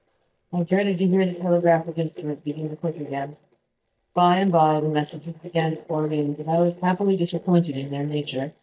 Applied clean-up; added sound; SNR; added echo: neural mask model DeepFilterNet 3.